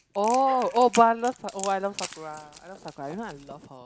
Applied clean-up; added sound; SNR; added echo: none; Wood + Crackle; 16 dB; none.